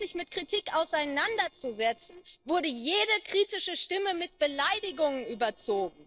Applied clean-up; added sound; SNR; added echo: neural separator model SepFormer DNS4.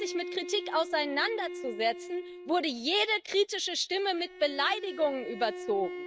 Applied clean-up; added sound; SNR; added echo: neural mask model RNNoise.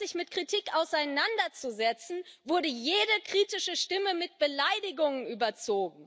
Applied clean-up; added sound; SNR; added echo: none; none; none; none.